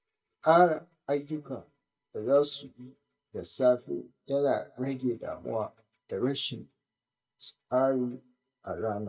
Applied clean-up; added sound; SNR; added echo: neural mask model DeepFilterNet 3.